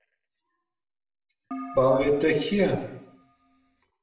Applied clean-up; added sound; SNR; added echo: none; Keyboard (musical); 15 dB; reverberation time 0.8 s.